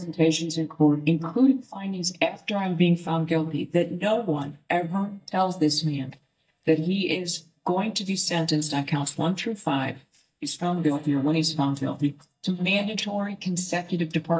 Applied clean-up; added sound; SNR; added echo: neural mask model DeepFilterNet 3.